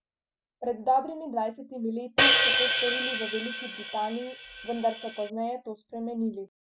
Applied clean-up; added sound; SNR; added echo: none; Hi-hat; -4 dB; none.